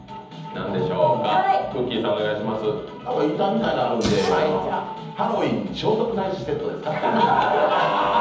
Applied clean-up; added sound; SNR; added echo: none; Explosion; 14 dB; reverberation time 1.3 s.